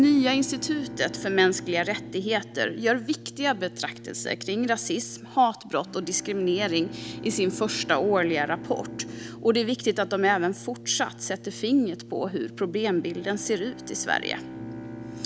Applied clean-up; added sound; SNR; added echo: none; Brass instrument + Bowed string instrument; 13 dB; none.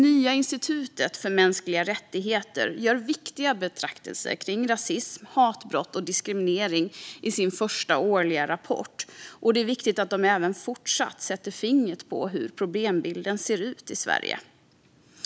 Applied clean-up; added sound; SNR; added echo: none; none; none; none.